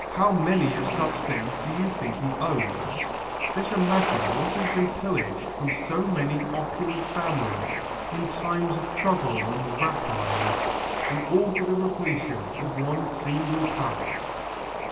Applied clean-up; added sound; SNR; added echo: none; Bird / Ocean; 2 dB; reverberation time 2.3 s.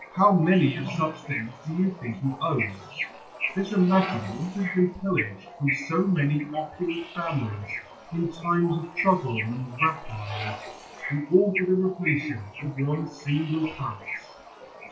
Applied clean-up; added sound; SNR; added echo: classical method WPE with log-MMSE.